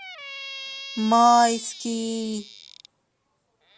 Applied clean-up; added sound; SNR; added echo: none; Squeak; 15 dB; none.